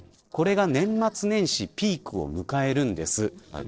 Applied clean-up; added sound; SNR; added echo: neural separator model SepFormer DNS4.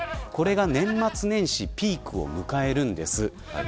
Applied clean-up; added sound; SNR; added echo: none; Livestock, farm animals, working animals; 14 dB; none.